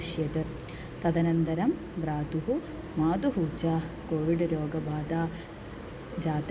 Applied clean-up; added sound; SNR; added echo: none; none; none; none.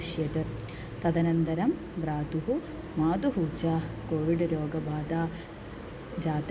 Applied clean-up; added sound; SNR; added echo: none; Guitar; 18 dB; none.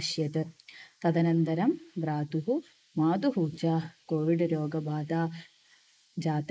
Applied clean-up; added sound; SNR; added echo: neural mask model Resemble Enhance denoiser.